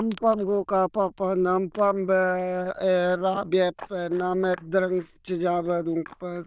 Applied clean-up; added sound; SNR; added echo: neural diffusion model UNIVERSE++.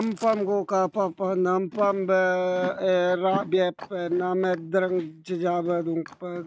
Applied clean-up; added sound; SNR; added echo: neural mask model RNNoise.